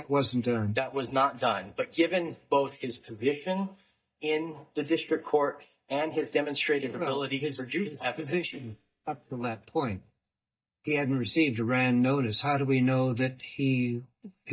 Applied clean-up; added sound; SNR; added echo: neural mask model DeepFilterNet 3.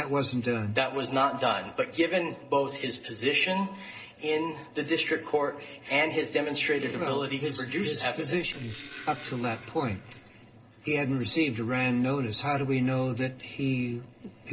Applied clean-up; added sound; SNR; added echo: neural separator model SepFormer DNS4.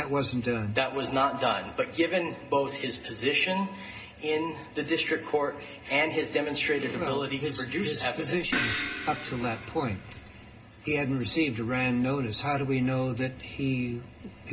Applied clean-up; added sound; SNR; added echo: none; Crash cymbal; 6 dB; reverberation time 0.2 s.